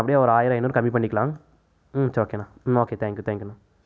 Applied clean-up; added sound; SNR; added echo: none; none; none; none.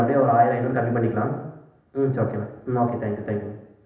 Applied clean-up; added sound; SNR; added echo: none; none; none; reverberation time 0.8 s.